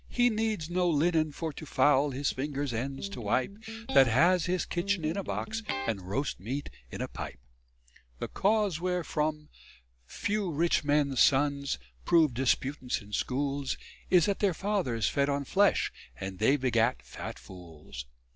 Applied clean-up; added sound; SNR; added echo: none; Electric guitar; 12 dB; none.